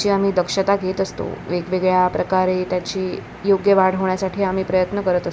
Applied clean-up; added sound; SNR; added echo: none; none; none; none.